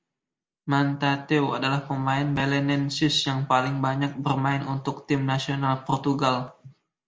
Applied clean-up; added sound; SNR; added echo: none; none; none; none.